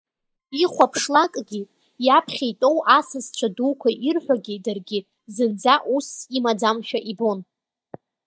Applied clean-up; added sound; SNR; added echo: neural mask model DeepFilterNet 3.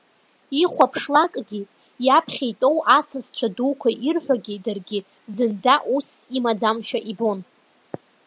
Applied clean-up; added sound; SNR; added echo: none; none; none; none.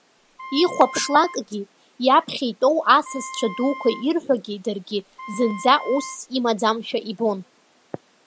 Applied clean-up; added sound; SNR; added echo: none; Wind instrument, woodwind instrument; 14 dB; none.